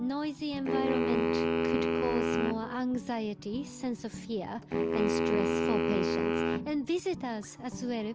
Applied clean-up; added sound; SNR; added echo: none; Wind instrument, woodwind instrument; -3 dB; none.